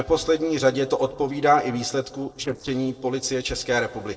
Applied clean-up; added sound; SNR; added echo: neural separator model SepFormer DNS4.